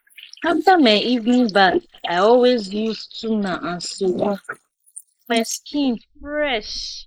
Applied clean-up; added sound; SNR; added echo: neural mask model Resemble Enhance denoiser.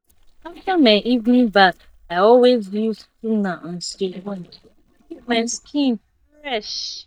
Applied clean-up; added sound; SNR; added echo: neural mask model DeepFilterNet 3.